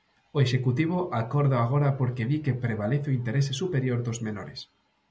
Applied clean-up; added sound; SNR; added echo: none; none; none; none.